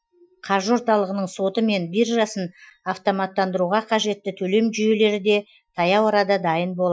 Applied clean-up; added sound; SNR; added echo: classical method Wiener filter.